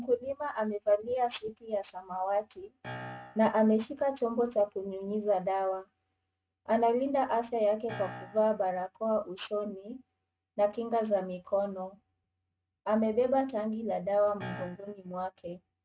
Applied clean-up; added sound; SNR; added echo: neural mask model RNNoise.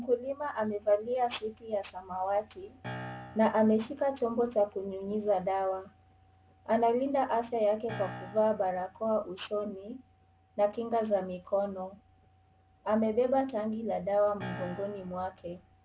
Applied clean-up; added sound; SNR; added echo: none; Piano; 13 dB; none.